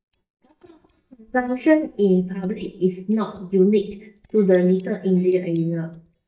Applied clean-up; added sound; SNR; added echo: neural mask model DeepFilterNet 3.